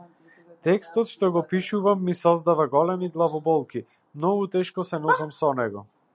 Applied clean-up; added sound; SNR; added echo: none; none; none; none.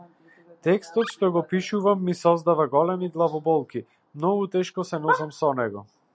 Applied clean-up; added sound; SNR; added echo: none; Animal; 18 dB; none.